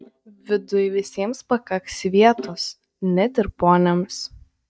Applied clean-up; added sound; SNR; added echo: neural mask model DeepFilterNet 3.